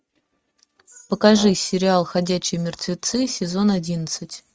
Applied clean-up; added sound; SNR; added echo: neural mask model RNNoise.